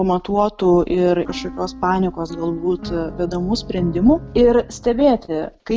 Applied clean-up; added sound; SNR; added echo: none; Piano; 15 dB; none.